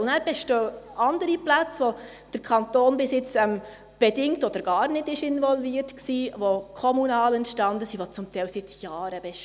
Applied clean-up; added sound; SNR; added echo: none; none; none; none.